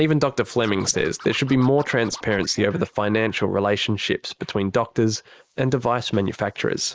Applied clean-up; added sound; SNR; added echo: neural mask model Resemble Enhance denoiser.